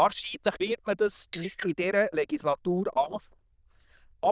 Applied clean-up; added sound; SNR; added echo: neural diffusion model UNIVERSE++.